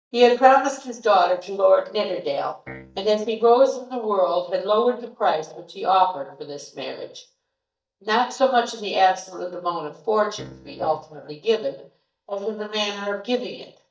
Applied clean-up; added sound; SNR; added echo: neural mask model DeepFilterNet 3.